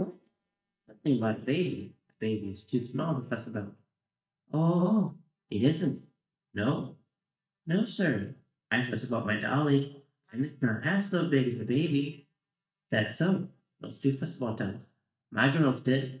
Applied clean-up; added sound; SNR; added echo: neural mask model DeepFilterNet 3.